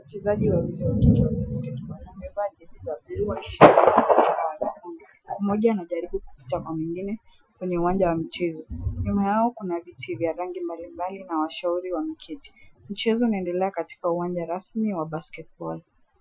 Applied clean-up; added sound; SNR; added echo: classical method Wiener filter.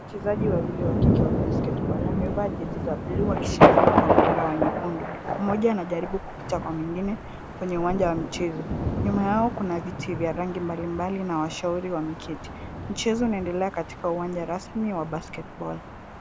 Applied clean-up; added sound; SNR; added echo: none; Thunder; -2 dB; none.